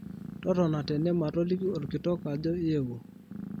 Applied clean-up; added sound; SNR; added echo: none; Purr; 12 dB; none.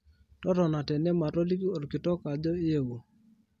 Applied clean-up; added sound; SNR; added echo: none; none; none; none.